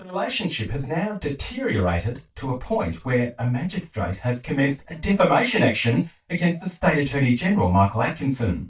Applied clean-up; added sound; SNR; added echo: neural mask model DeepFilterNet 3.